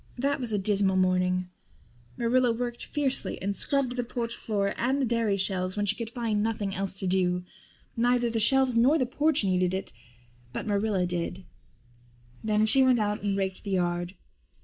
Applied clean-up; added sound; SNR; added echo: neural mask model Resemble Enhance denoiser.